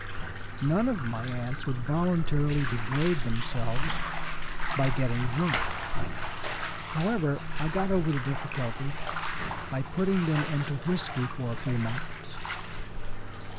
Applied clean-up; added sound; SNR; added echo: none; Bathtub (filling or washing); -1 dB; none.